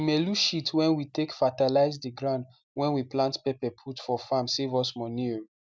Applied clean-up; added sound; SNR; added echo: none; none; none; none.